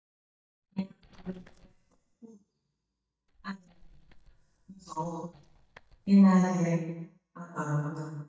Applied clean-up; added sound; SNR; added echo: neural mask model DeepFilterNet 3.